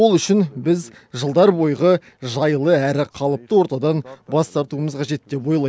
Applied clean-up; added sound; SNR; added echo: none; none; none; none.